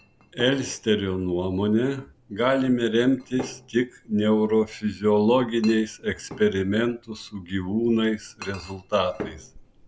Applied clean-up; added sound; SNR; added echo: none; Chink, clink; 20 dB; none.